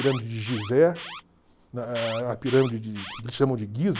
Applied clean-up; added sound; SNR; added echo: none; Alarm; 15 dB; none.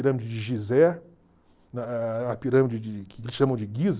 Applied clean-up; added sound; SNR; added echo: none; none; none; none.